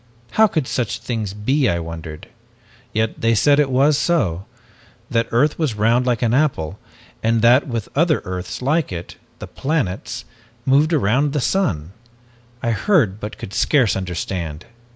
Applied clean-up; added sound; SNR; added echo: none; none; none; none.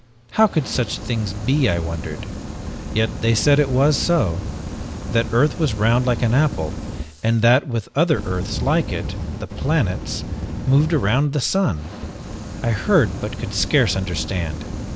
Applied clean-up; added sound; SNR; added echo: none; Fire; 8 dB; none.